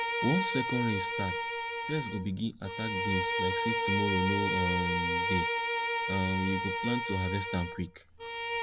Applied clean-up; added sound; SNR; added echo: none; Bowed string instrument; 0 dB; none.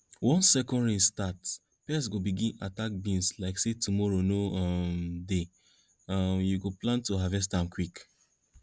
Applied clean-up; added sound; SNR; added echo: none; none; none; none.